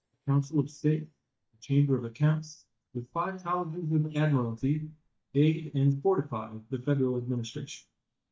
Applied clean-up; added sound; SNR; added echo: neural mask model DeepFilterNet 3.